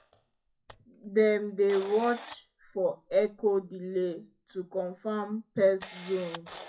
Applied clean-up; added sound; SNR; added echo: classical method WPE with log-MMSE.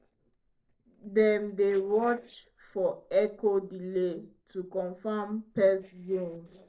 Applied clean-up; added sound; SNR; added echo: neural separator model SepFormer DNS4.